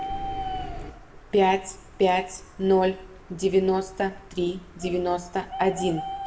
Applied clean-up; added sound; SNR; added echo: none; Bird; 12 dB; reverberation time 0.7 s.